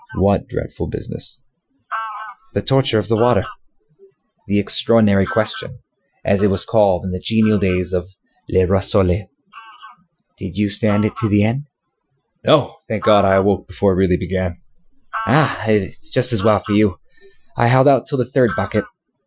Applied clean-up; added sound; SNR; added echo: classical method Wiener filter.